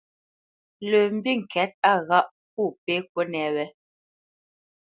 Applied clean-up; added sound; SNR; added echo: none; none; none; none.